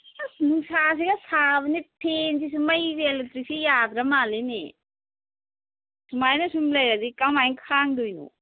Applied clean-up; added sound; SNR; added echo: none; none; none; none.